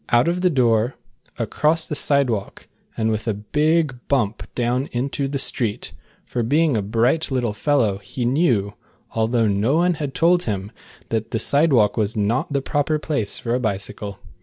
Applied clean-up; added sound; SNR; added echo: none; none; none; none.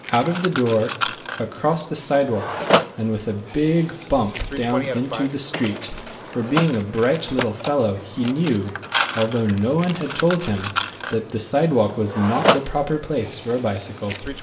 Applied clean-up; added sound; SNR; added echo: none; Mechanisms; 6 dB; reverberation time 0.7 s.